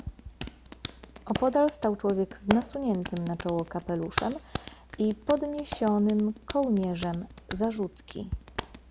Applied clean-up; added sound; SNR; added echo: none; Hands; 10 dB; none.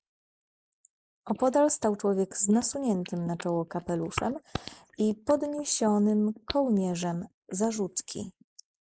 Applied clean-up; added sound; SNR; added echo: neural mask model Resemble Enhance denoiser.